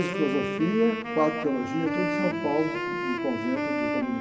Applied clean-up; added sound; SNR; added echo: none; Wind instrument, woodwind instrument; 2 dB; reverberation time 1.7 s.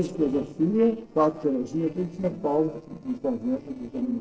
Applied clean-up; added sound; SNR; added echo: neural separator model SepFormer DNS4.